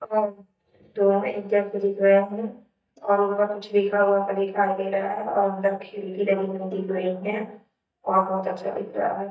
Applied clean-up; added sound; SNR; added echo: neural mask model DeepFilterNet 3.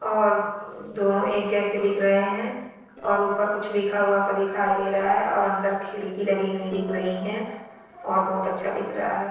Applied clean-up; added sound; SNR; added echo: neural separator model SepFormer DNS4.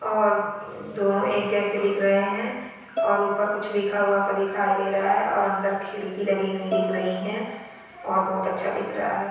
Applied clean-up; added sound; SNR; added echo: none; Bowed string instrument; 8 dB; reverberation time 1.1 s.